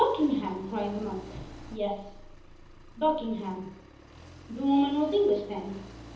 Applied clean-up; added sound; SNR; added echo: none; Accelerating, revving, vroom; 18 dB; reverberation time 1.3 s.